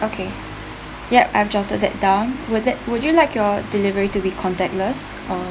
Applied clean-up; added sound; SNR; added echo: none; none; none; none.